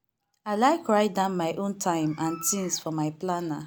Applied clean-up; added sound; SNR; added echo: none; none; none; none.